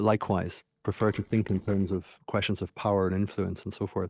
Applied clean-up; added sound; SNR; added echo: neural separator model SepFormer DNS4.